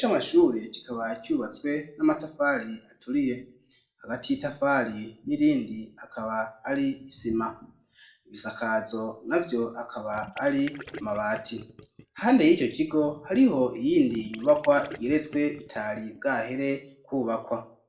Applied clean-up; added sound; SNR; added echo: neural separator model SepFormer DNS4.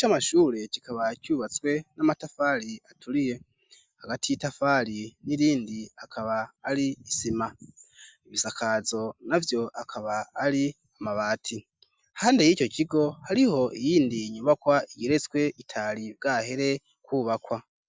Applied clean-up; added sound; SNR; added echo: none; none; none; none.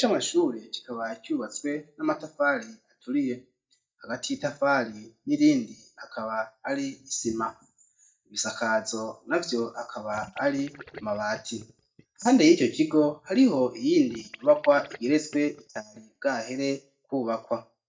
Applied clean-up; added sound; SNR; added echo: neural mask model DeepFilterNet 3.